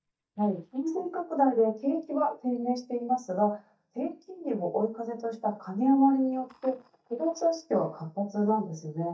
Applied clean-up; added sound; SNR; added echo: neural mask model DeepFilterNet 3.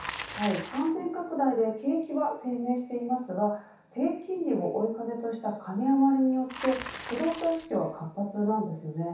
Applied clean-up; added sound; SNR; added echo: none; Bicycle; 16 dB; reverberation time 0.7 s.